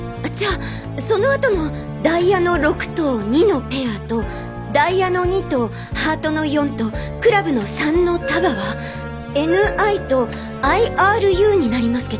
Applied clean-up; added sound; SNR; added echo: none; none; none; none.